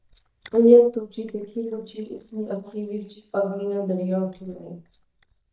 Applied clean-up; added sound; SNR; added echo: neural mask model DeepFilterNet 3.